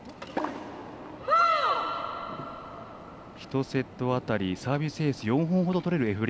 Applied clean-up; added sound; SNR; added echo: none; none; none; none.